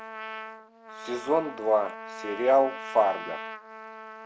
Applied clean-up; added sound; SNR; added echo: none; Trumpet; 11 dB; none.